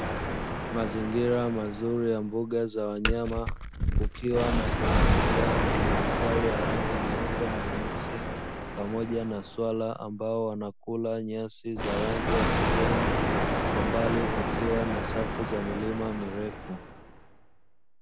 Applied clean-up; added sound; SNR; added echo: none; Thunder + Glass; -2 dB; none.